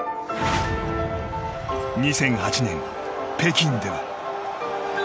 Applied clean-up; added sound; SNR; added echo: none; Wind; 19 dB; none.